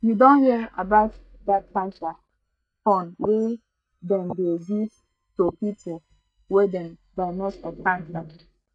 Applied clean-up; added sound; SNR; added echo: neural mask model DeepFilterNet 3.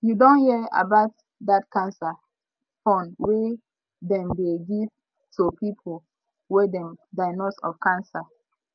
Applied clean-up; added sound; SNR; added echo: none; none; none; none.